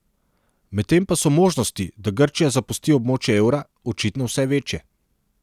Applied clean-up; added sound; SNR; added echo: none; none; none; none.